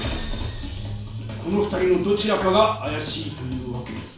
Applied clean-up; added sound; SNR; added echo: none; none; none; reverberation time 0.4 s.